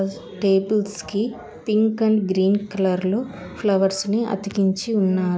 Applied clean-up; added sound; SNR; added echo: none; none; none; none.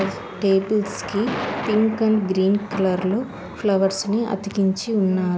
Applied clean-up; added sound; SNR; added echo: none; Thunder; 12 dB; none.